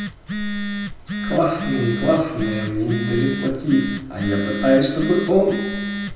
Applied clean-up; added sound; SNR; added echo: none; Telephone; 6 dB; reverberation time 0.9 s.